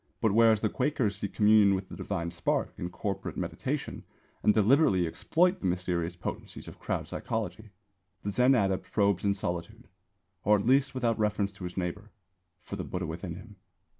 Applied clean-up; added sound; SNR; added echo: none; none; none; none.